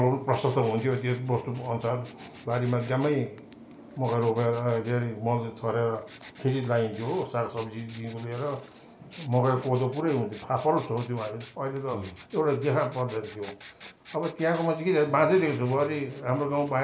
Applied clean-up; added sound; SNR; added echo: none; Writing; 18 dB; reverberation time 0.4 s.